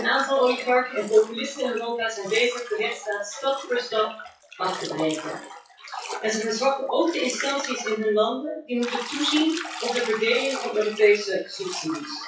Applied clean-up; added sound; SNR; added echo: classical method WPE with log-MMSE.